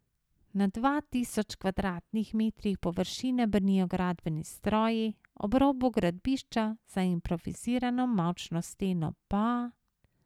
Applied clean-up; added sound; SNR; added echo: none; none; none; none.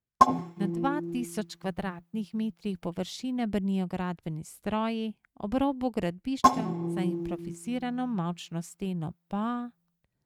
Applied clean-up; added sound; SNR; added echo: neural mask model RNNoise.